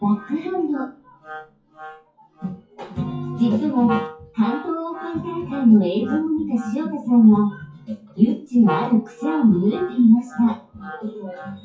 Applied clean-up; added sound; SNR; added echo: classical method WPE with log-MMSE.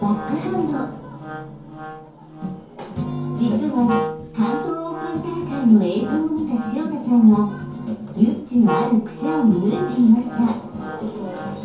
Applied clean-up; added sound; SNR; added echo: none; Wind instrument, woodwind instrument; 12 dB; reverberation time 0.6 s.